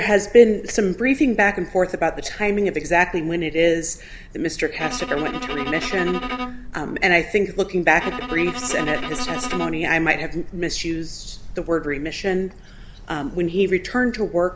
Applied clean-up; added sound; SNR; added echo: none; Bowed string instrument; 9 dB; none.